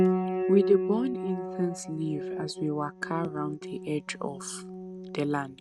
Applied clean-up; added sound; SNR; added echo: neural mask model RNNoise.